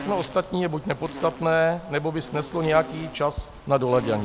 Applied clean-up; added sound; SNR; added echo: none; Insect; 14 dB; none.